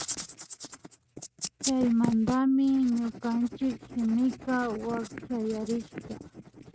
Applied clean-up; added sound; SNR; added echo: neural mask model RNNoise.